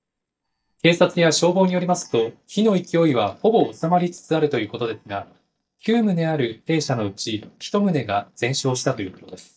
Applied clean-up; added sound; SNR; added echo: neural mask model DeepFilterNet 3.